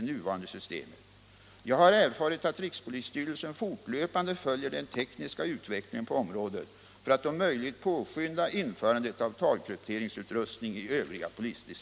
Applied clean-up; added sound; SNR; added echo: none; none; none; none.